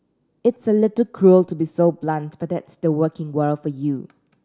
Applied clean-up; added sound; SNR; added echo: none; none; none; none.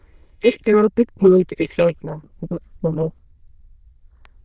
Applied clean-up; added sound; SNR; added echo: neural diffusion model UNIVERSE++.